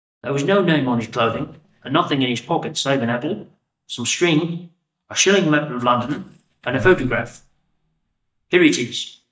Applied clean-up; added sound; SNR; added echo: neural mask model DeepFilterNet 3.